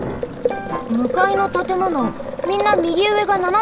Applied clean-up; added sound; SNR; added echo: none; Boiling; 6 dB; none.